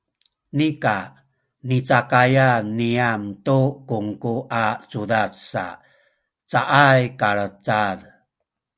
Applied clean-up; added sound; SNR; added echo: none; none; none; none.